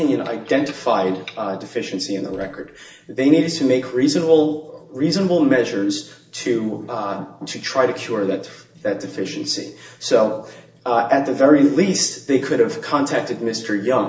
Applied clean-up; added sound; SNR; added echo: neural separator model SepFormer DNS4.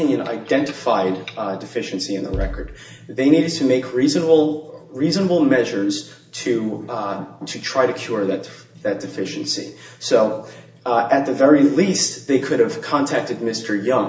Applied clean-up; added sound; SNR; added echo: none; Bass drum; 12 dB; reverberation time 0.9 s.